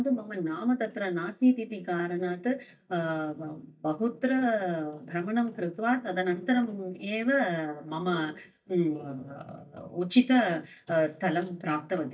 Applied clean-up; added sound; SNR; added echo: neural mask model DeepFilterNet 3.